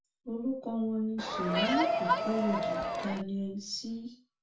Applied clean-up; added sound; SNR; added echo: none; Crowd; -3 dB; reverberation time 0.3 s.